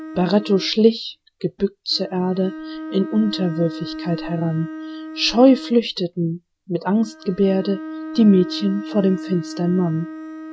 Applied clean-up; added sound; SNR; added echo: none; Bowed string instrument; 13 dB; none.